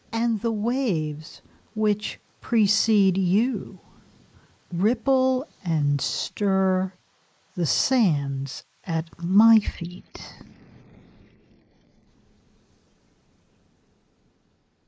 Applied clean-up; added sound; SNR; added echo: neural mask model Resemble Enhance denoiser.